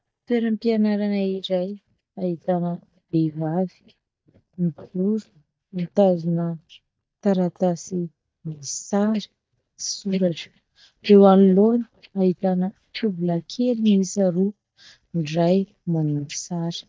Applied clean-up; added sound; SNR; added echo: neural mask model DeepFilterNet 3.